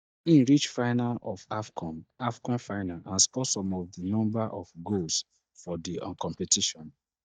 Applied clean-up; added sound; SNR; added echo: neural mask model DeepFilterNet 3.